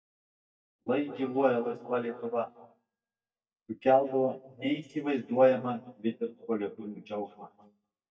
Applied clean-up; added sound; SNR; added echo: neural mask model DeepFilterNet 3.